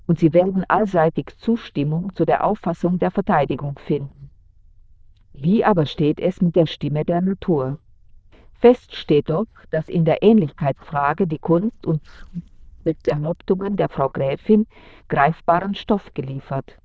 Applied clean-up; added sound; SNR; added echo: neural diffusion model UNIVERSE++.